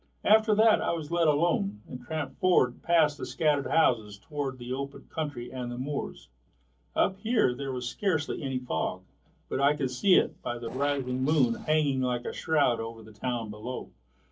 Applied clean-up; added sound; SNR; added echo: neural separator model SepFormer DNS4.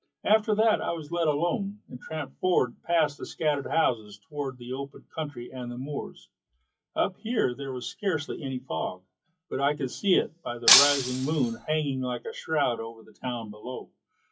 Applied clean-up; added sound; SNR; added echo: classical method WPE with log-MMSE.